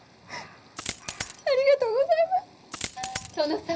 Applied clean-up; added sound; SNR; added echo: none; Coin (dropping); 10 dB; reverberation time 0.4 s.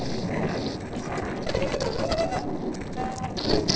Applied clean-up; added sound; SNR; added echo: neural separator model SepFormer DNS4.